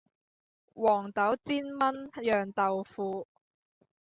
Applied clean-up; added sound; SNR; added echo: none; none; none; none.